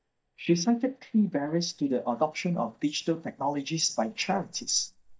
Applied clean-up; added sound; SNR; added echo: neural mask model DeepFilterNet 3.